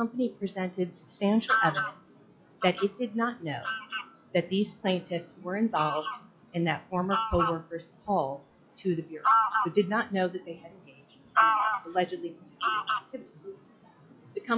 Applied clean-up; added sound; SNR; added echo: classical method log-MMSE.